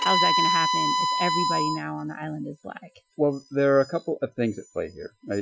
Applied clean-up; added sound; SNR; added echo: classical method Wiener filter.